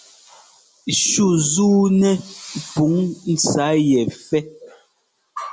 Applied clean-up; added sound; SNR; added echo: none; none; none; none.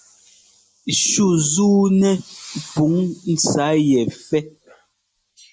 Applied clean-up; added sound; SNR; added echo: neural mask model Resemble Enhance denoiser.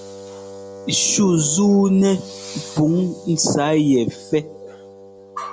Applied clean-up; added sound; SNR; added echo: none; Wind instrument, woodwind instrument; 18 dB; none.